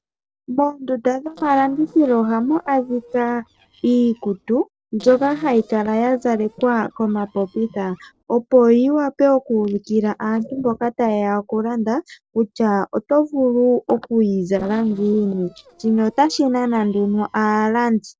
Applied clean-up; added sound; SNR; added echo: neural separator model SepFormer DNS4.